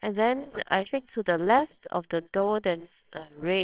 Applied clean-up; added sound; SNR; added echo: neural separator model SepFormer WHAMR!.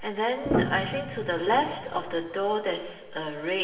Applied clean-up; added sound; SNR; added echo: none; Piano; 5 dB; reverberation time 1.4 s.